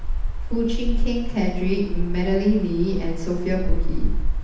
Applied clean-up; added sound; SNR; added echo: none; Cricket; -3 dB; reverberation time 0.8 s.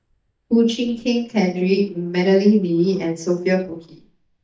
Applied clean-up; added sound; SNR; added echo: neural mask model DeepFilterNet 3.